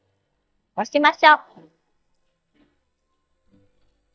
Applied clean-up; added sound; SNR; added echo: neural mask model DeepFilterNet 3.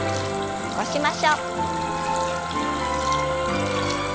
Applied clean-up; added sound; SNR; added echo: none; Water tap, faucet; 10 dB; none.